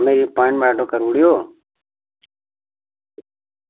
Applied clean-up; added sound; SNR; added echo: none; none; none; none.